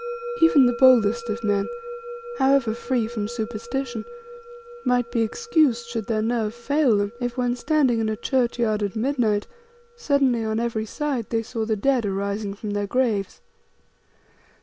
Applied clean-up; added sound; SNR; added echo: none; Musical instrument; 14 dB; none.